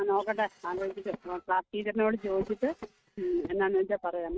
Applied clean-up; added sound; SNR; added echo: neural mask model RNNoise.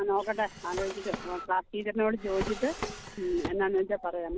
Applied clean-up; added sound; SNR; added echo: none; Drawer open or close; 10 dB; none.